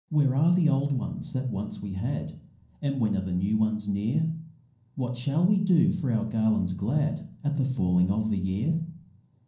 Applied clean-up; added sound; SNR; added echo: none; none; none; reverberation time 0.6 s.